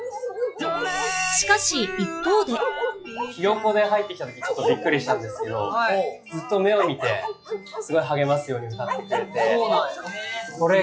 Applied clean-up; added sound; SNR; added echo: classical method log-MMSE.